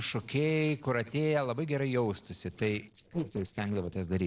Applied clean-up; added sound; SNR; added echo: neural separator model SepFormer DNS4.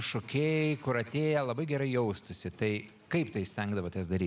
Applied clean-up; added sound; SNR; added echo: none; none; none; none.